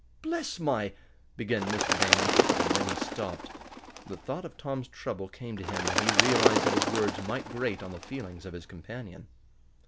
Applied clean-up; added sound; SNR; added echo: none; Bird; -4 dB; none.